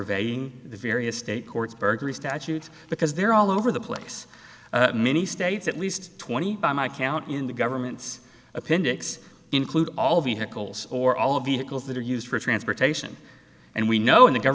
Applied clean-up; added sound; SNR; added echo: none; none; none; none.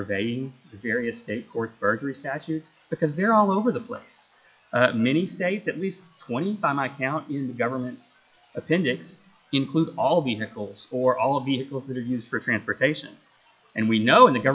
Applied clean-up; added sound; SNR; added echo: classical method log-MMSE.